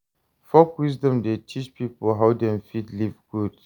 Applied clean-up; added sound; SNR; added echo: none; none; none; none.